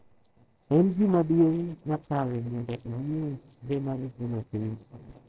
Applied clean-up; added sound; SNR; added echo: neural separator model SepFormer DNS4.